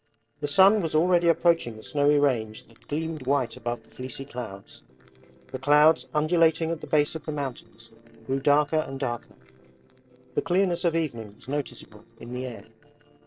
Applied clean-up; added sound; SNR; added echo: neural separator model SepFormer DNS4.